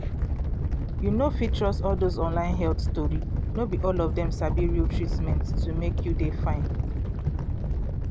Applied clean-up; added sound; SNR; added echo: none; Animal; -5 dB; none.